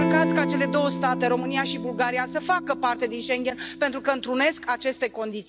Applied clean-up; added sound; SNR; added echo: none; Electric guitar / Strum; 4 dB; none.